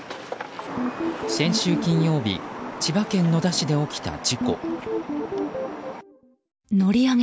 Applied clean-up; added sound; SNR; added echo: none; none; none; none.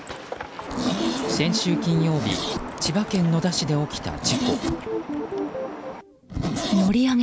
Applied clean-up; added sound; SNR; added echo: none; Zipper (clothing); 7 dB; none.